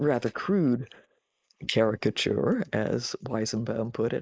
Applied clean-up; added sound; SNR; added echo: neural mask model Resemble Enhance denoiser.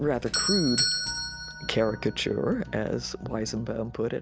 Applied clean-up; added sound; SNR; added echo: none; Doorbell; 5 dB; none.